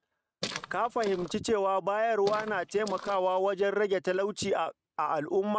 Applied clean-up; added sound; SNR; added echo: neural mask model RNNoise.